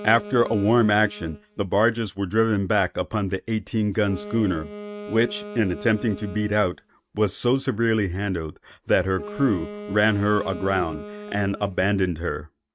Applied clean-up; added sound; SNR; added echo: neural mask model RNNoise.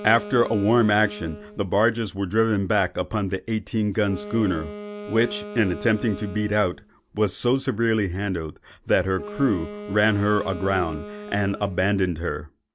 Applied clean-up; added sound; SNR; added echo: none; Wind instrument, woodwind instrument; 15 dB; none.